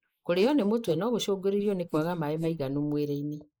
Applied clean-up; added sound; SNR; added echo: neural mask model Resemble Enhance denoiser.